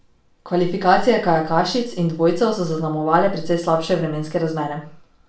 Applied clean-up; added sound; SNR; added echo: none; none; none; reverberation time 0.4 s.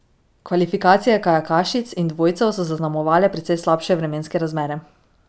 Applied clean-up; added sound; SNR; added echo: none; none; none; none.